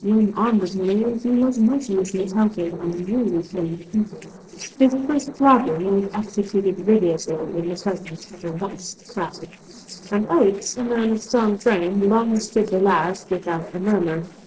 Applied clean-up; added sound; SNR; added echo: neural separator model SepFormer DNS4.